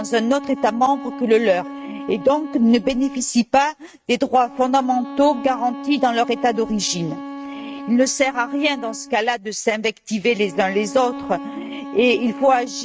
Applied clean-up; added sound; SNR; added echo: neural mask model RNNoise.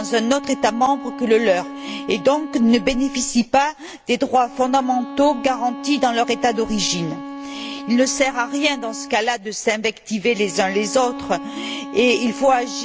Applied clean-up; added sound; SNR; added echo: none; Bowed string instrument; 13 dB; none.